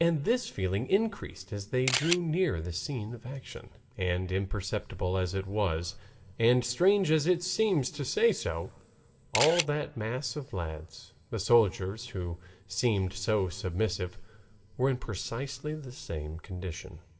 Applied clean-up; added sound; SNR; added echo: none; Camera; -1 dB; reverberation time 0.5 s.